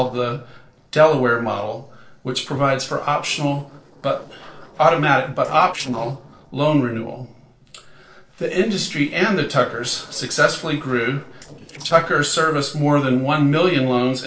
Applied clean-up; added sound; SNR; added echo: neural separator model SepFormer DNS4.